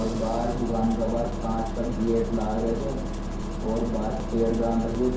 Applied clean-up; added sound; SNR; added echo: none; Engine starting; 3 dB; reverberation time 2.4 s.